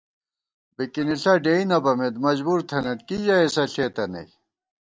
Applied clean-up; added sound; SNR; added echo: neural separator model SepFormer DNS4.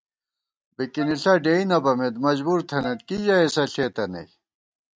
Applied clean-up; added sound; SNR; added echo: neural mask model RNNoise.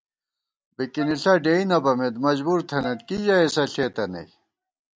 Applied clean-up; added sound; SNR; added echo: none; Wind instrument, woodwind instrument; 17 dB; none.